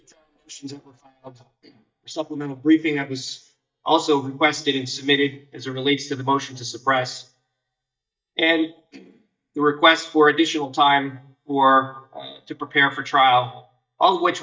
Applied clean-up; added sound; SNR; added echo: neural mask model DeepFilterNet 3.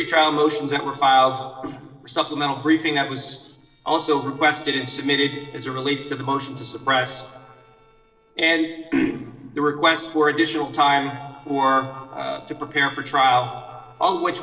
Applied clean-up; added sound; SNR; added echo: neural separator model SepFormer DNS4.